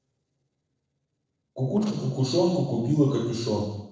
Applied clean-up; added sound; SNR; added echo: neural separator model SepFormer DNS4.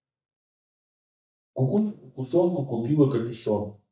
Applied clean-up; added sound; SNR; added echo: neural mask model DeepFilterNet 3.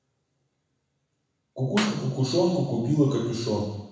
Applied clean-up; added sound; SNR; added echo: none; Clapping; 12 dB; reverberation time 1.0 s.